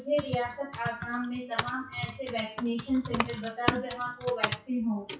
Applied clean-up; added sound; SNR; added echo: classical method WPE with log-MMSE.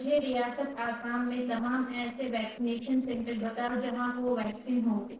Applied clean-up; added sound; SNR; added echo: neural separator model SepFormer DNS4.